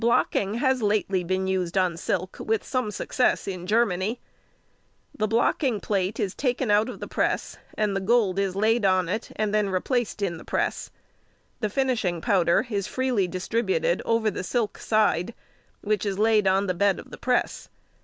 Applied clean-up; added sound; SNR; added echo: none; none; none; none.